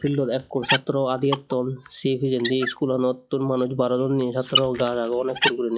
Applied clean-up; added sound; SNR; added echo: classical method log-MMSE.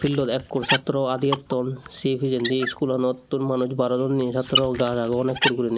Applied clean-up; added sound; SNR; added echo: none; Squeak; 8 dB; none.